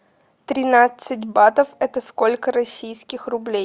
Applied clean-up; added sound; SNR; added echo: none; none; none; none.